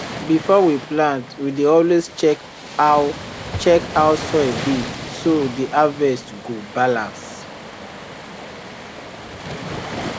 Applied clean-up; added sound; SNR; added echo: none; Waves, surf; 11 dB; none.